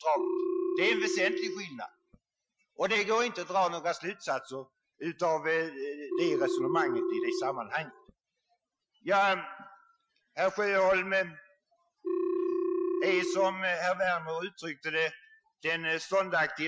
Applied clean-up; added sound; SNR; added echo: classical method Wiener filter.